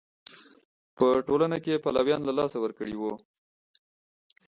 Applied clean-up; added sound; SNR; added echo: none; none; none; none.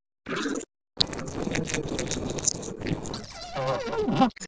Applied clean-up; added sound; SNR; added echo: neural separator model SepFormer DNS4.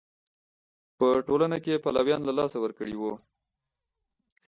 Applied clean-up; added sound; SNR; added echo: neural mask model DeepFilterNet 3.